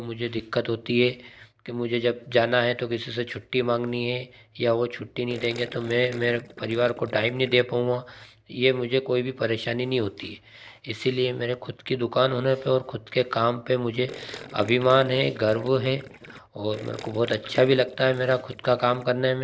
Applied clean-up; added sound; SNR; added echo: neural separator model SepFormer DNS4.